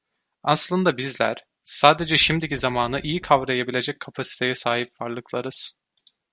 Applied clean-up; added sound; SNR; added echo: none; Wind; 20 dB; none.